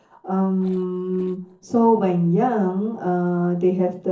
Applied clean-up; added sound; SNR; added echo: neural separator model SepFormer DNS4.